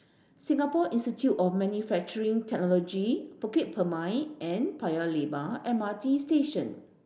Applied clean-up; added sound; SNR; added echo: none; none; none; none.